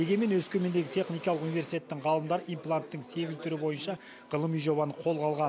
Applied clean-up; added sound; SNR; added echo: none; none; none; none.